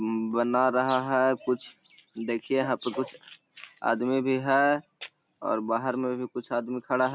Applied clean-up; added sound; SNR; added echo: none; none; none; none.